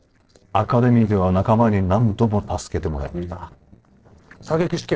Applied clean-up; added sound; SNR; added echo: neural separator model SepFormer DNS4.